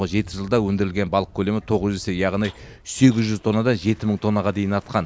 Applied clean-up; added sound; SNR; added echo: none; none; none; none.